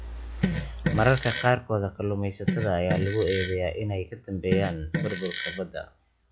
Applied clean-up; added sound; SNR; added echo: classical method log-MMSE.